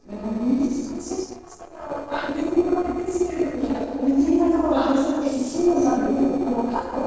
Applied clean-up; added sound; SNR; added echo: neural separator model SepFormer DNS4.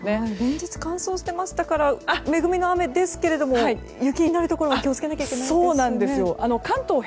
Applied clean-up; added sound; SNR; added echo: none; none; none; none.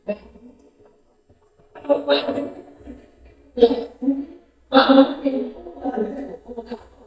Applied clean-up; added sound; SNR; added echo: neural mask model DeepFilterNet 3.